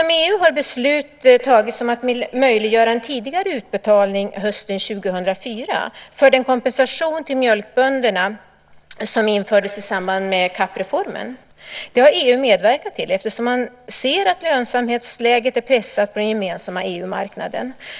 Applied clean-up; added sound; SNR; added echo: none; none; none; none.